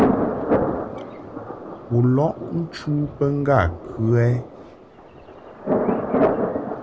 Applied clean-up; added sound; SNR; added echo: none; Thunder; 1 dB; none.